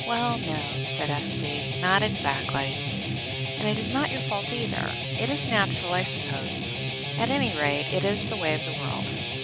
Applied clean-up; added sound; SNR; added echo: none; Guitar; -2 dB; none.